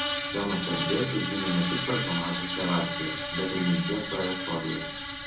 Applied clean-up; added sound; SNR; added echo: none; Screech; 2 dB; reverberation time 0.6 s.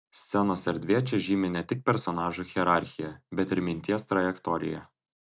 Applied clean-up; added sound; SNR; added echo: none; none; none; none.